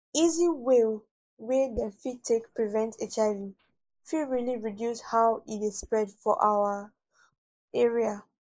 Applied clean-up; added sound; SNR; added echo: neural mask model Resemble Enhance denoiser.